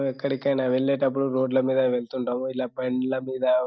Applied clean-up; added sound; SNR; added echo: none; none; none; none.